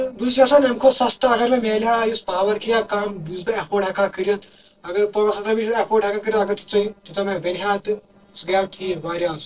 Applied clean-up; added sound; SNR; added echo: neural separator model SepFormer DNS4.